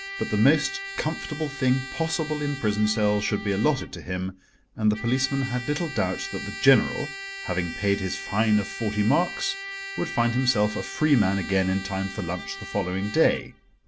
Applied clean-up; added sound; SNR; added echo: none; Trumpet; 12 dB; none.